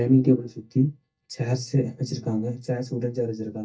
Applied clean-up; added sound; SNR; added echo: neural mask model DeepFilterNet 3.